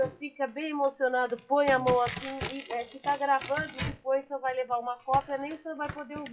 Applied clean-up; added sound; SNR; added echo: classical method WPE with log-MMSE.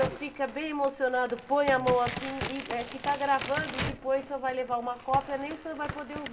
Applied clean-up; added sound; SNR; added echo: none; Crack; 9 dB; reverberation time 1.4 s.